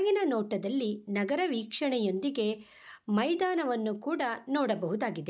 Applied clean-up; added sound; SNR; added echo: none; none; none; none.